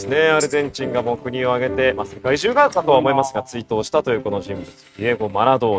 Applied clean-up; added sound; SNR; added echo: neural mask model RNNoise.